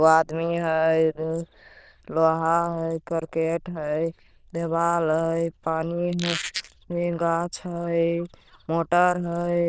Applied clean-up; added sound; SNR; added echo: neural diffusion model UNIVERSE++.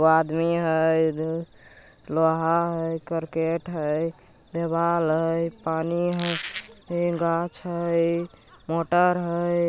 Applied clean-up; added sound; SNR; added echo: none; Squeak; 8 dB; none.